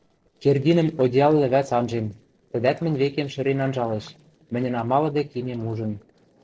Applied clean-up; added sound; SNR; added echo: neural separator model SepFormer DNS4.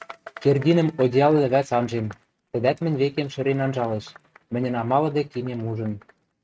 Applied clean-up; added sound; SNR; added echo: neural mask model RNNoise.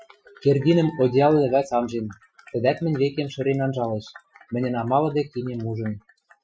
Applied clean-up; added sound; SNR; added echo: classical method Wiener filter.